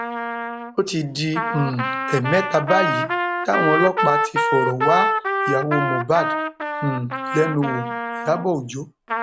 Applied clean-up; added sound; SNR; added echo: none; Trumpet; 1 dB; none.